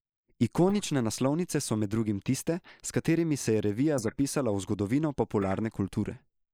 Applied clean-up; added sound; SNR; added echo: neural mask model Resemble Enhance denoiser.